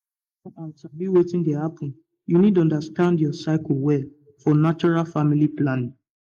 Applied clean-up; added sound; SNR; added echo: neural mask model Resemble Enhance denoiser.